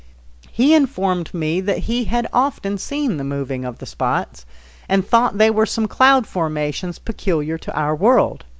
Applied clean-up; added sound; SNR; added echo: none; none; none; none.